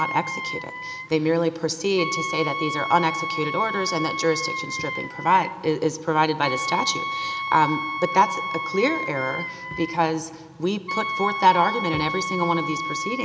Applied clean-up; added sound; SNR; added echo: none; Wind instrument, woodwind instrument; 6 dB; none.